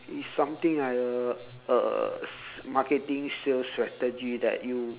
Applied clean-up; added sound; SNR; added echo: none; none; none; none.